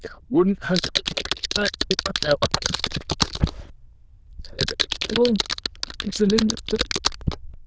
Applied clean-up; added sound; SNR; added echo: neural diffusion model UNIVERSE++.